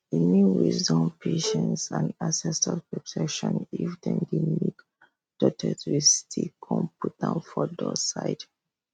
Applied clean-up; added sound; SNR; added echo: neural mask model RNNoise.